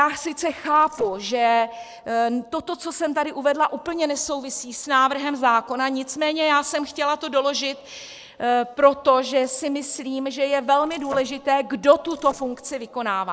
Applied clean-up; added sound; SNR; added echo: neural separator model SepFormer DNS4.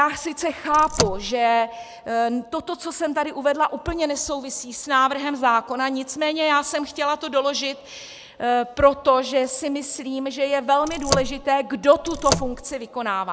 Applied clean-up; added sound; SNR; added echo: none; Car; 4 dB; none.